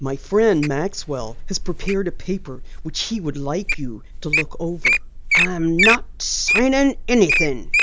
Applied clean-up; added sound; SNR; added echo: none; Wild animals; 1 dB; none.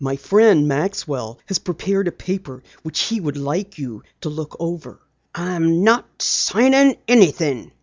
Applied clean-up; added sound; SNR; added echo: none; none; none; none.